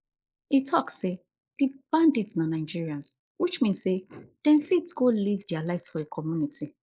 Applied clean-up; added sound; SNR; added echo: neural mask model Resemble Enhance denoiser.